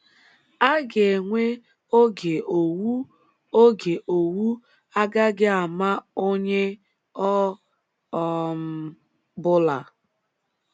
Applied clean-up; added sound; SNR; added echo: none; none; none; none.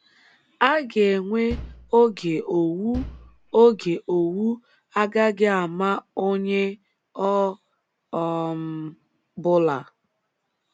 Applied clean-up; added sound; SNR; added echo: none; Bass drum; 14 dB; none.